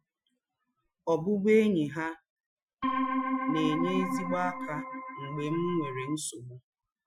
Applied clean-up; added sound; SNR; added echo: classical method Wiener filter.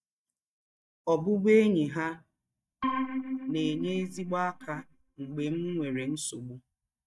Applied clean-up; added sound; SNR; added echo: neural mask model DeepFilterNet 3.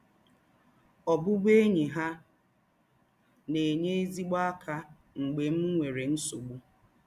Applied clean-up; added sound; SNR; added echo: none; none; none; none.